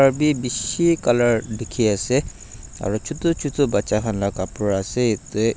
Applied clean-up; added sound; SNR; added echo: none; none; none; none.